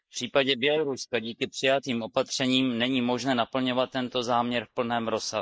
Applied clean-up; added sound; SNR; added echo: neural mask model Resemble Enhance denoiser.